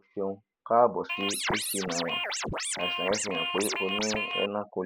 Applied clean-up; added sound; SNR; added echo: none; Scratching (performance technique); 1 dB; none.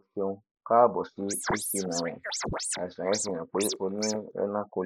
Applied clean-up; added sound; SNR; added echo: neural mask model Resemble Enhance denoiser.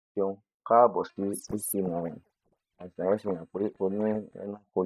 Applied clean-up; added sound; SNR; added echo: neural mask model DeepFilterNet 3.